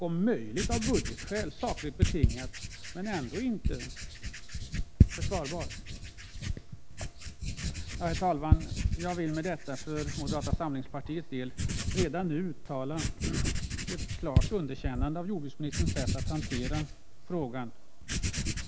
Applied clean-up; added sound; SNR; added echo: none; Writing; -3 dB; none.